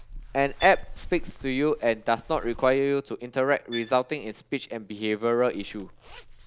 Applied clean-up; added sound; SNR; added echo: none; Zipper (clothing) + Bowed string instrument; 14 dB; none.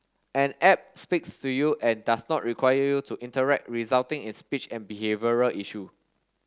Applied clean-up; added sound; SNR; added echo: none; none; none; none.